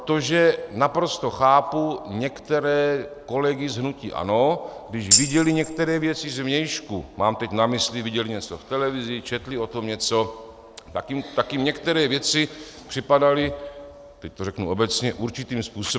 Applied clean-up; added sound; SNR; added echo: none; Tambourine; -1 dB; none.